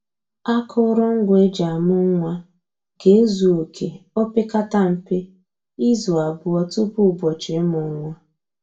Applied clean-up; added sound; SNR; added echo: none; none; none; reverberation time 0.2 s.